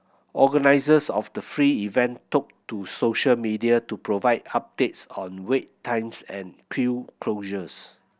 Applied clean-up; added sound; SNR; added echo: none; none; none; none.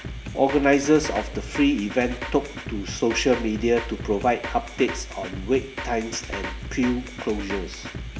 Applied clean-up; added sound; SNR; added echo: none; Drum kit; 9 dB; reverberation time 2.5 s.